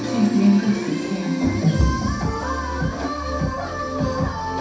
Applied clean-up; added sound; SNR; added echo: none; Bass drum / Thump, thud; 12 dB; reverberation time 0.6 s.